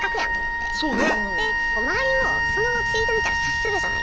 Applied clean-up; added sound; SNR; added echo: none; Wind instrument, woodwind instrument; -4 dB; none.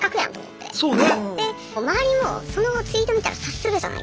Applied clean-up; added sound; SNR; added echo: none; none; none; none.